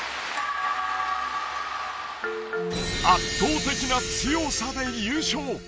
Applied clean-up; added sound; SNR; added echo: none; none; none; none.